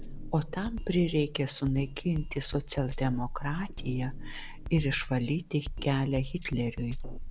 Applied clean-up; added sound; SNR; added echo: none; Drum kit; 7 dB; none.